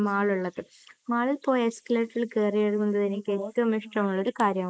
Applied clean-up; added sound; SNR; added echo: neural mask model Resemble Enhance denoiser.